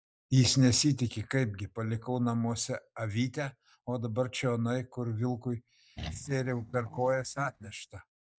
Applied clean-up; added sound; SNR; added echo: neural mask model DeepFilterNet 3.